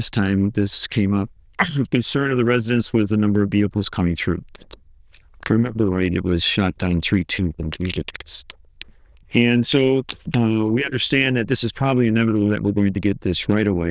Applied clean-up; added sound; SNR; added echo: neural diffusion model UNIVERSE++.